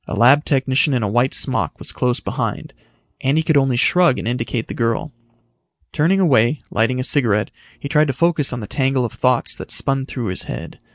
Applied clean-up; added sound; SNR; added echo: none; none; none; none.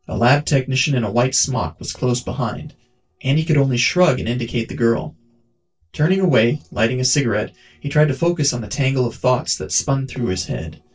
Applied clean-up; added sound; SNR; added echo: neural separator model SepFormer DNS4.